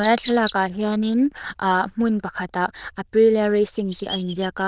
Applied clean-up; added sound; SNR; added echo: neural diffusion model UNIVERSE++.